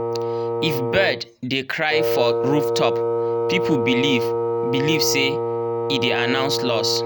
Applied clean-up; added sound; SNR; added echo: none; Wind instrument, woodwind instrument; -1 dB; none.